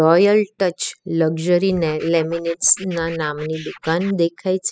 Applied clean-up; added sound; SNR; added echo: classical method spectral subtraction.